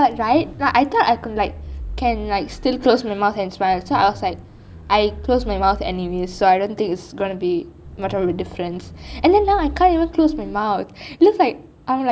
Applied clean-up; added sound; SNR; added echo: none; Zipper (clothing); 13 dB; none.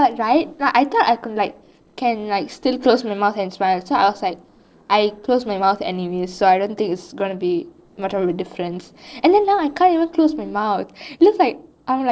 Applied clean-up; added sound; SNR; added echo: neural separator model SepFormer DNS4.